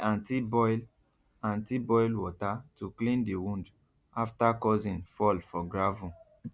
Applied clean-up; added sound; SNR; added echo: none; none; none; none.